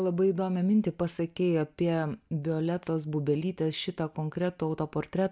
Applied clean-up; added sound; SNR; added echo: none; none; none; none.